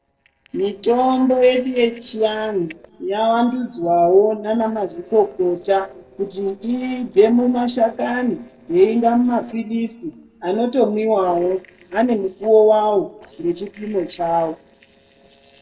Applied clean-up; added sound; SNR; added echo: neural separator model SepFormer DNS4.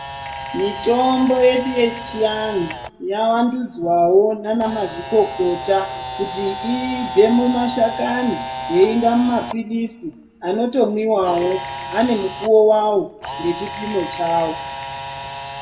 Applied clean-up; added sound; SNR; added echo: none; Camera; 11 dB; reverberation time 1.2 s.